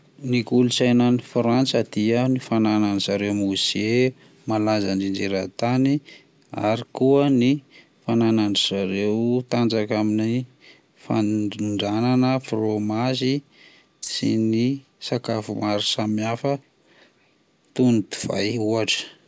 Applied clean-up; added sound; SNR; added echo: none; Rattle (instrument); 10 dB; none.